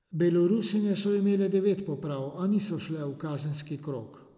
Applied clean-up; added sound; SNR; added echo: none; none; none; none.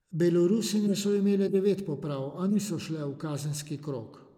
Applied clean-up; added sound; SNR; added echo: neural mask model Resemble Enhance denoiser.